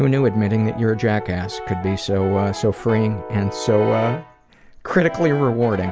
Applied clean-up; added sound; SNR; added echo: none; Brass instrument; 12 dB; none.